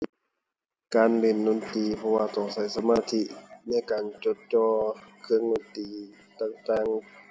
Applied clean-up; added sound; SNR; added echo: none; none; none; none.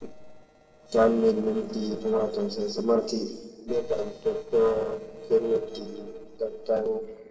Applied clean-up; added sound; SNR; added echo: neural separator model SepFormer DNS4.